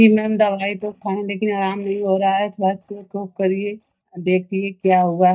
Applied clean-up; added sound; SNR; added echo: neural mask model DeepFilterNet 3.